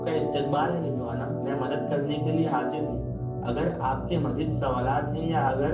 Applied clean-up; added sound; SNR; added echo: none; Organ; 2 dB; reverberation time 0.6 s.